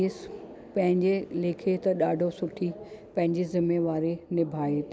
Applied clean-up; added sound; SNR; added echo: none; none; none; none.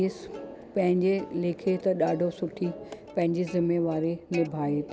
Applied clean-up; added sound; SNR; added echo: none; Plucked string instrument; 19 dB; none.